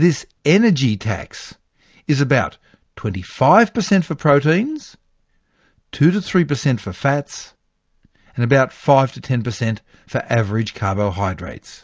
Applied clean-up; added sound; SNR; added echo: none; none; none; none.